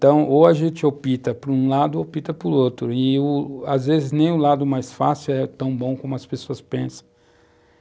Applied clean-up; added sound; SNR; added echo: none; none; none; none.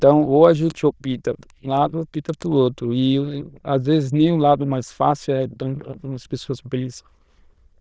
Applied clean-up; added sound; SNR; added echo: neural diffusion model UNIVERSE++.